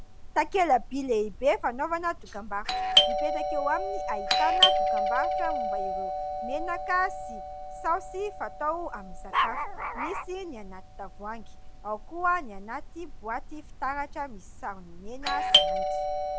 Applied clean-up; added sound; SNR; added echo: none; Dog + Doorbell; -2 dB; none.